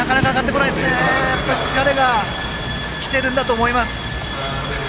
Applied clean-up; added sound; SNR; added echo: none; Fireworks / Boom; 16 dB; none.